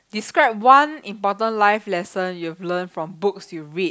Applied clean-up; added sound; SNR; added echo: none; none; none; none.